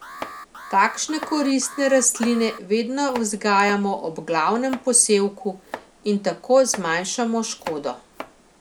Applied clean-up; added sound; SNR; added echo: none; Alarm + Domestic sounds, home sounds; 17 dB; none.